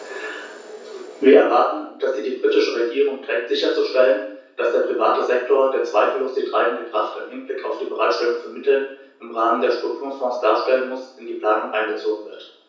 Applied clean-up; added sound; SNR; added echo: none; none; none; reverberation time 0.6 s.